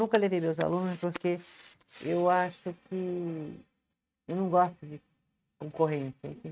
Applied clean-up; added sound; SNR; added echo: neural mask model RNNoise.